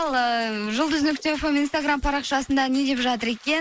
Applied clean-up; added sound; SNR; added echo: neural mask model Resemble Enhance denoiser.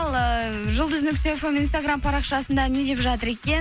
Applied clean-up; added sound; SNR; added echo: none; none; none; none.